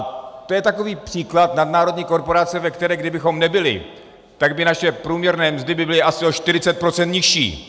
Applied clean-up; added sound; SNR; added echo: none; none; none; none.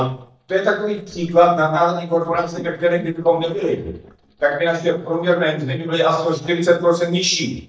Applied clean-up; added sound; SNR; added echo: neural mask model DeepFilterNet 3.